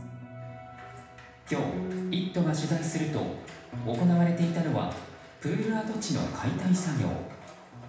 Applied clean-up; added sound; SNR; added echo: none; none; none; reverberation time 0.9 s.